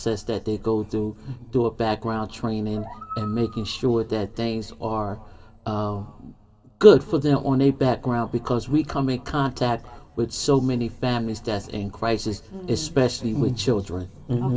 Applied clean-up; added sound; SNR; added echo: none; Animal; 17 dB; reverberation time 2.5 s.